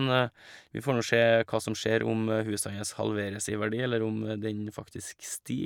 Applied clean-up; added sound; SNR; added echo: none; none; none; none.